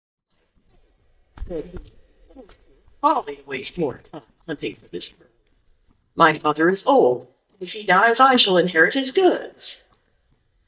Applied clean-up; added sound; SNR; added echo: neural mask model DeepFilterNet 3.